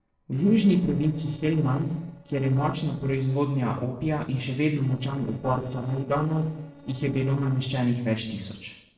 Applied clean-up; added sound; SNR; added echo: neural separator model SepFormer DNS4.